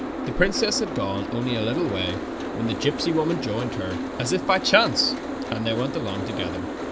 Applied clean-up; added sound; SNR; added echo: none; Boat, Water vehicle; 4 dB; none.